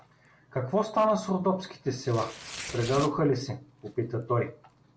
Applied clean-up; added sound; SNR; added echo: none; Tearing; 17 dB; none.